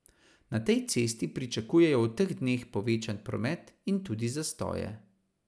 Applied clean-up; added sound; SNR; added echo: none; none; none; none.